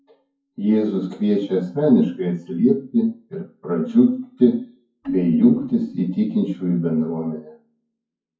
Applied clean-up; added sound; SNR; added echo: classical method WPE with log-MMSE.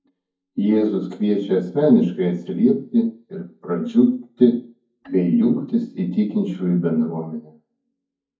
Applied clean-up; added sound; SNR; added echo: neural mask model DeepFilterNet 3.